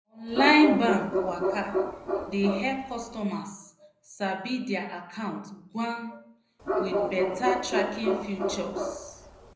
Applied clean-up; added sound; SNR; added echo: none; Bark; 1 dB; reverberation time 0.4 s.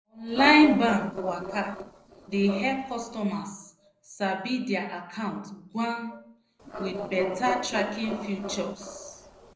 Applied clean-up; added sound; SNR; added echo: neural separator model SepFormer DNS4.